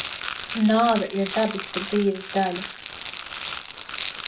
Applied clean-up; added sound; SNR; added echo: none; Rattle; 8 dB; reverberation time 0.3 s.